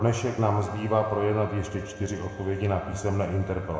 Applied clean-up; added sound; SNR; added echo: none; Wind instrument, woodwind instrument; 19 dB; reverberation time 1.8 s.